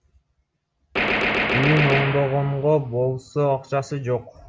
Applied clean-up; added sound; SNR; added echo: none; Gunshot, gunfire; 0 dB; none.